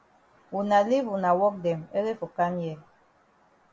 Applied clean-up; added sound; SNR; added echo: none; none; none; none.